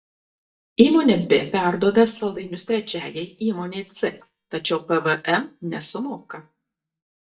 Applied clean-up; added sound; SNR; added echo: neural mask model DeepFilterNet 3.